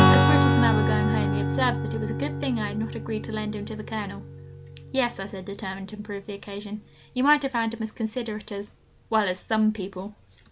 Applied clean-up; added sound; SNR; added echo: none; Strum; -2 dB; none.